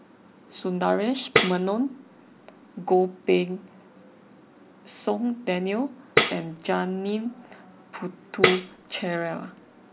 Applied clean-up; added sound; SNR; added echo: none; Tambourine; 0 dB; none.